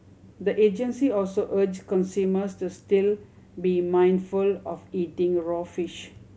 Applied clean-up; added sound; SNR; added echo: none; none; none; none.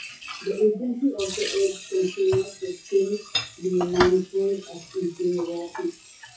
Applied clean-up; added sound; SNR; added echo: classical method WPE with log-MMSE.